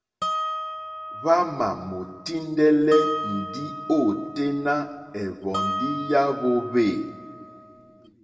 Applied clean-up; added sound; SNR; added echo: none; Harp; 8 dB; reverberation time 1.5 s.